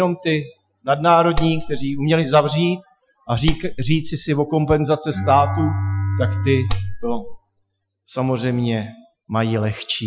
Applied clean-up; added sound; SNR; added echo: classical method Wiener filter.